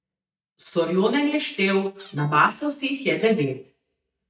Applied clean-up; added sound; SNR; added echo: neural mask model DeepFilterNet 3.